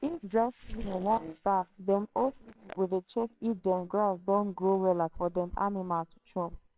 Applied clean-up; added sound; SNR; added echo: neural separator model SepFormer WHAMR!.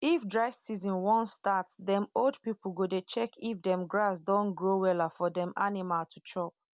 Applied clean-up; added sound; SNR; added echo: none; none; none; none.